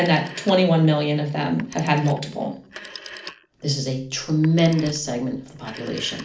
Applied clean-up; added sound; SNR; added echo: none; Telephone; 19 dB; reverberation time 0.4 s.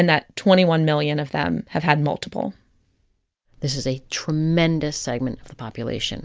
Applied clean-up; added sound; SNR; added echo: none; none; none; none.